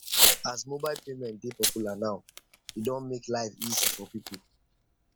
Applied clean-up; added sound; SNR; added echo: none; Packing tape, duct tape / Tearing; -4 dB; none.